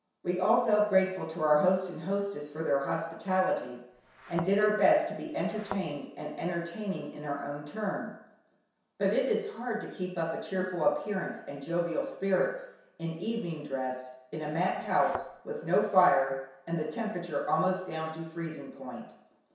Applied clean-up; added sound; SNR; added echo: none; Thump, thud; 13 dB; reverberation time 0.7 s.